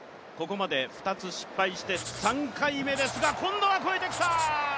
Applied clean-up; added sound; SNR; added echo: none; Writing; 12 dB; none.